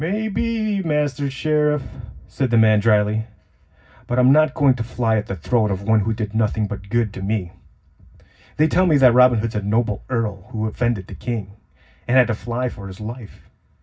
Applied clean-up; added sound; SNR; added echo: none; none; none; reverberation time 0.4 s.